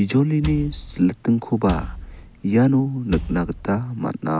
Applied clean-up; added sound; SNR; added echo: none; Wood; 11 dB; none.